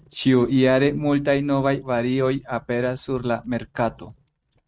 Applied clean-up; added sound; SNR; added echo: neural mask model RNNoise.